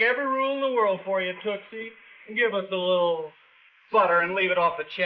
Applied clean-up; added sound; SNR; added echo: neural mask model Resemble Enhance denoiser.